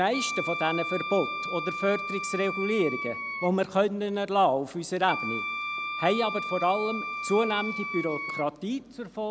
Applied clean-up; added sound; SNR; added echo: none; Wind instrument, woodwind instrument; 6 dB; none.